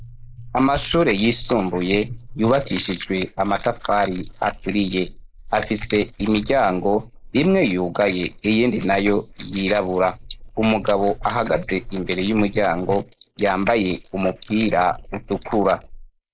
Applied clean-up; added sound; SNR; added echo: neural mask model Resemble Enhance denoiser.